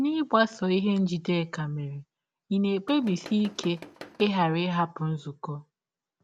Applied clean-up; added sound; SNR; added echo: none; Tools; 17 dB; none.